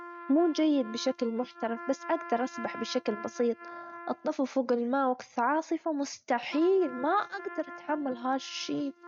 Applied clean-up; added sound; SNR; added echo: neural mask model RNNoise.